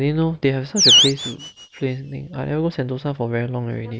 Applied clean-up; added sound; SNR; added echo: none; Animal; -2 dB; none.